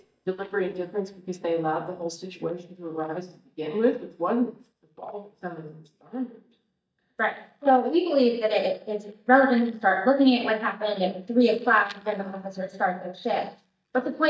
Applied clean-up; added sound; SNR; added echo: neural mask model DeepFilterNet 3.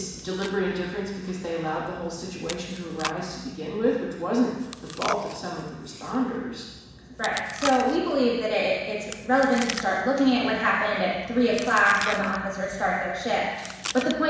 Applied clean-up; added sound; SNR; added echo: none; Chewing, mastication; 14 dB; reverberation time 1.1 s.